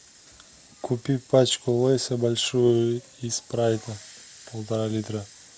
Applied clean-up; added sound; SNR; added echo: none; none; none; none.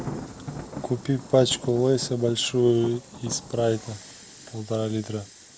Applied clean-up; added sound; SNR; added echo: none; Thunder; 14 dB; none.